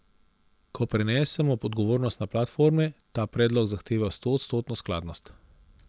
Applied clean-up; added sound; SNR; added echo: none; none; none; none.